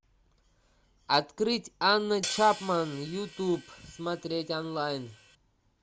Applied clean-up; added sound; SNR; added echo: none; Hi-hat; 13 dB; none.